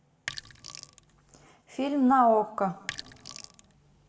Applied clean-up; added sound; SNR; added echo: none; Sink (filling or washing); 14 dB; reverberation time 1.3 s.